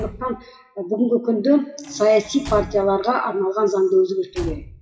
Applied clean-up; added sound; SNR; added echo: classical method WPE with log-MMSE.